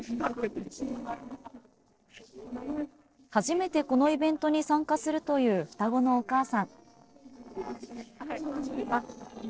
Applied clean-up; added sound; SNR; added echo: neural separator model SepFormer DNS4.